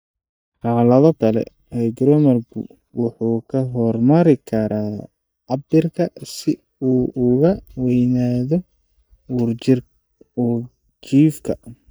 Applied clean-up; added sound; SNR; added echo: neural mask model DeepFilterNet 3.